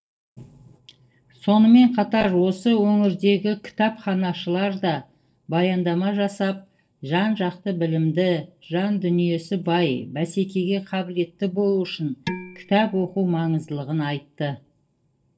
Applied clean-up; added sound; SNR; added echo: neural separator model SepFormer DNS4.